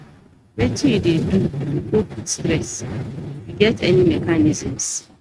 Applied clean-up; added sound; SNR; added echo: neural mask model RNNoise.